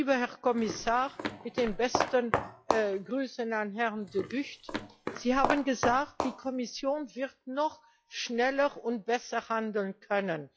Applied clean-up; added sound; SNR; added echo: classical method log-MMSE.